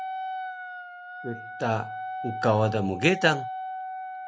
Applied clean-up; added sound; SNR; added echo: none; Wind instrument, woodwind instrument; 7 dB; none.